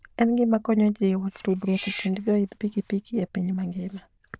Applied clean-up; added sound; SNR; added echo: neural diffusion model UNIVERSE++.